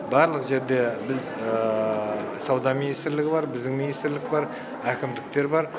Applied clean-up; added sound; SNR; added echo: none; none; none; none.